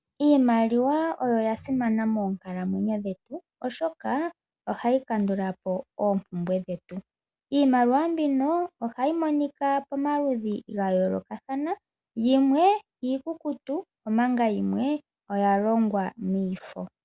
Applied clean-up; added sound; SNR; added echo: none; none; none; none.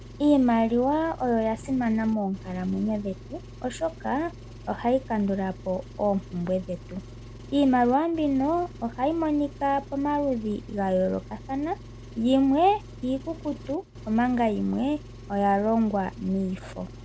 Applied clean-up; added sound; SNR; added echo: none; Engine; 16 dB; none.